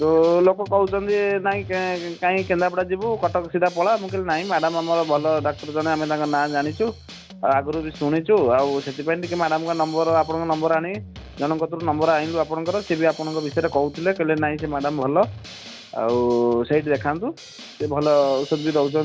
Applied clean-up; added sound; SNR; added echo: none; Drum kit; 17 dB; none.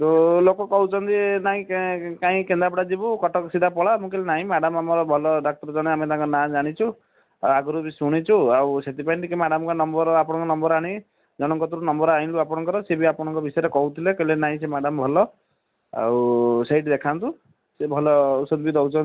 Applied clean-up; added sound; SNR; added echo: none; none; none; none.